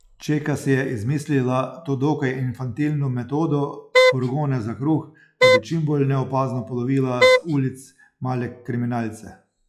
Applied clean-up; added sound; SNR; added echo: classical method log-MMSE.